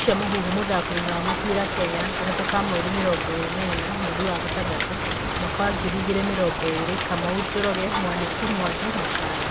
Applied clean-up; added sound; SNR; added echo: none; Rain; 0 dB; none.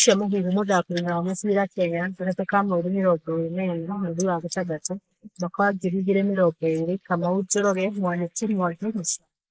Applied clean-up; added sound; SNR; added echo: neural mask model Resemble Enhance denoiser.